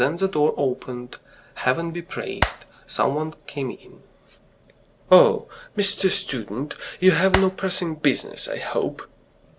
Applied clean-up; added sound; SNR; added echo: none; Clapping; 1 dB; none.